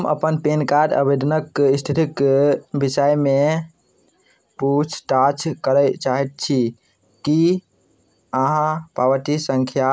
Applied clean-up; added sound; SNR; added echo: none; none; none; none.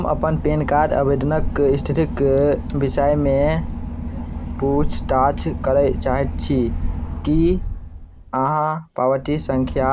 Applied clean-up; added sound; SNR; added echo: none; Engine / Boat, Water vehicle; 6 dB; none.